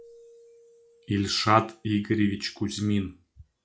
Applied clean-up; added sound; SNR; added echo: classical method log-MMSE.